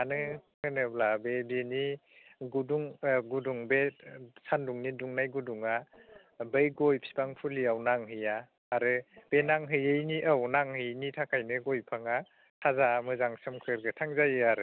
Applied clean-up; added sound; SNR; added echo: none; none; none; none.